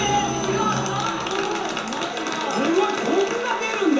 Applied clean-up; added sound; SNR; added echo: none; Bowed string instrument; 15 dB; reverberation time 0.6 s.